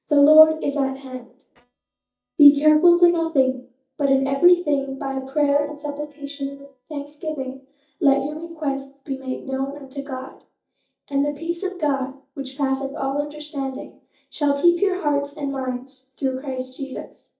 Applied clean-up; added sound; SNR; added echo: neural mask model DeepFilterNet 3.